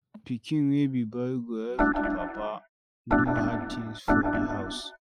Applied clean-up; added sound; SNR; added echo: classical method Wiener filter.